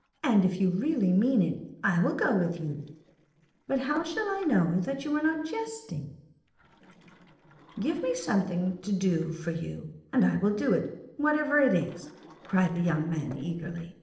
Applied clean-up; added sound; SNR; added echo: neural separator model SepFormer DNS4.